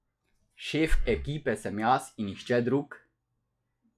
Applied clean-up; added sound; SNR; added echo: classical method log-MMSE.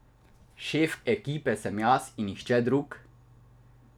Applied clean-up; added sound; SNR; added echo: none; none; none; none.